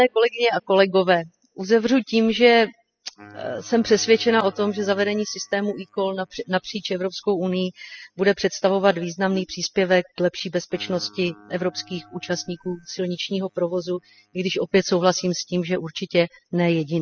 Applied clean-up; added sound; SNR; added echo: classical method spectral subtraction.